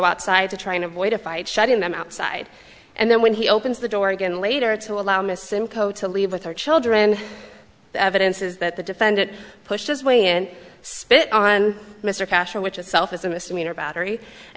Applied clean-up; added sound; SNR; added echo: none; none; none; none.